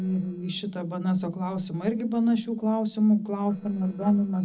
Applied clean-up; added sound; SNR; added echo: neural separator model SepFormer DNS4.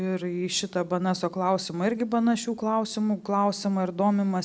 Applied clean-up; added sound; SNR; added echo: none; none; none; none.